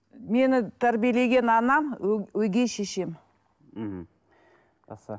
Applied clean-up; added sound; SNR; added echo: none; none; none; none.